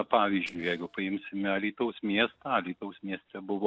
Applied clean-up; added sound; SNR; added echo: neural separator model SepFormer DNS4.